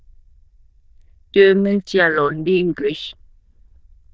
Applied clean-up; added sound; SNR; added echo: neural diffusion model UNIVERSE++.